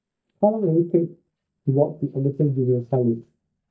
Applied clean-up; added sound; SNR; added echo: neural mask model DeepFilterNet 3.